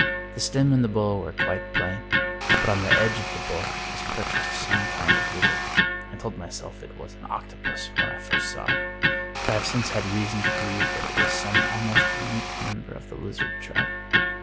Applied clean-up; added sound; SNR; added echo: none; Tools + Electric guitar; -4 dB; none.